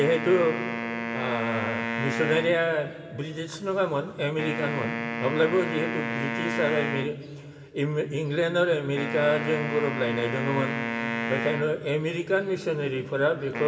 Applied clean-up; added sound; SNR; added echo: none; Wind instrument, woodwind instrument; 5 dB; reverberation time 2.3 s.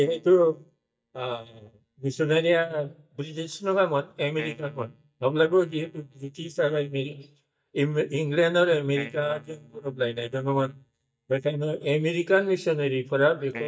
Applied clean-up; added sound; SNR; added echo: neural mask model DeepFilterNet 3.